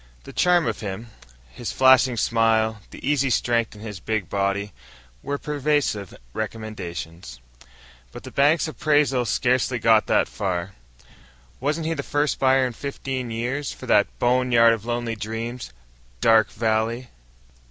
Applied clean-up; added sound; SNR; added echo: none; none; none; none.